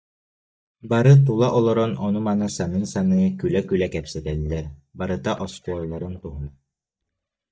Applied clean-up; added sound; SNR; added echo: neural mask model DeepFilterNet 3.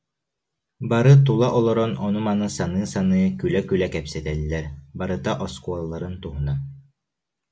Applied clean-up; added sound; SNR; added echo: none; none; none; none.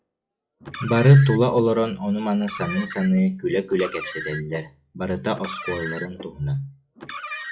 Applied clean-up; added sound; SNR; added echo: classical method log-MMSE.